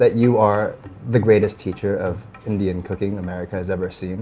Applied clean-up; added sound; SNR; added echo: none; none; none; none.